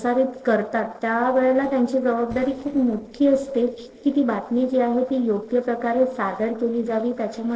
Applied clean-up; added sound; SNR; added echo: neural separator model SepFormer DNS4.